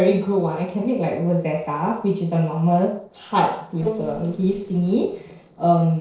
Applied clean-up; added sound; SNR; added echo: neural separator model SepFormer DNS4.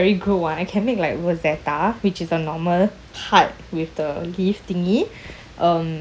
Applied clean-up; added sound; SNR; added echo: none; none; none; none.